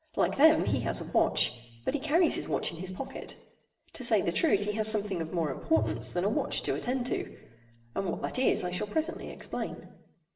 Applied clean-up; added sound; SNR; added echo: none; Bowed string instrument; 11 dB; reverberation time 0.8 s.